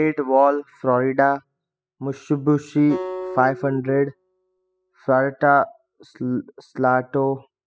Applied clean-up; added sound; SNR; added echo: classical method spectral subtraction.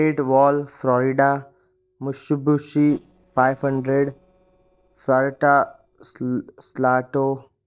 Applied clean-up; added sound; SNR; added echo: neural separator model SepFormer DNS4.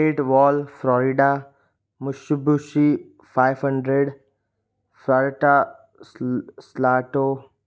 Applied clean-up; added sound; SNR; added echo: none; none; none; none.